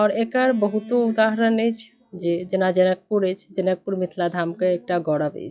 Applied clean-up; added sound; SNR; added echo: classical method log-MMSE.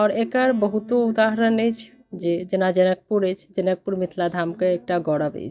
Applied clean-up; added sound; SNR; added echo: neural mask model DeepFilterNet 3.